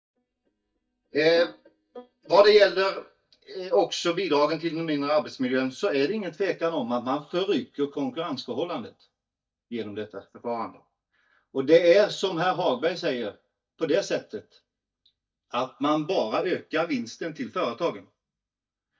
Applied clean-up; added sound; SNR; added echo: neural mask model DeepFilterNet 3.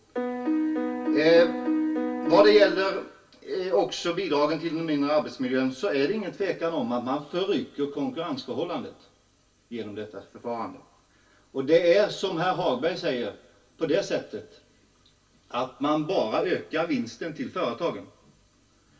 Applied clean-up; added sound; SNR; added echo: none; Piano; 0 dB; reverberation time 0.2 s.